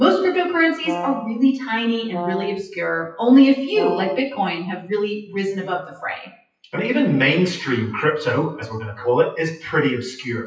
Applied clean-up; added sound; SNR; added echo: classical method WPE with log-MMSE.